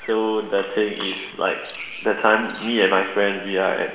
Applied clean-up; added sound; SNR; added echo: none; Bird vocalization, bird call, bird song; 18 dB; reverberation time 1.1 s.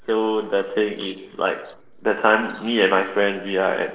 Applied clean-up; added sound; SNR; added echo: neural separator model SepFormer DNS4.